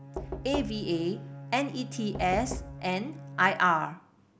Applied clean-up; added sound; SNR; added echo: none; Knock + Bowed string instrument; 9 dB; none.